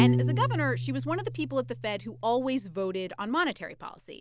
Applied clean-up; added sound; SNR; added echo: none; Piano; 0 dB; none.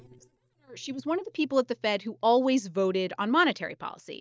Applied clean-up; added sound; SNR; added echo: neural mask model DeepFilterNet 3.